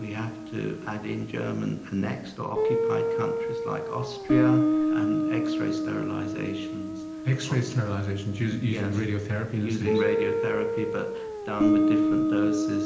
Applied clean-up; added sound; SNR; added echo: none; Guitar; -2 dB; reverberation time 0.9 s.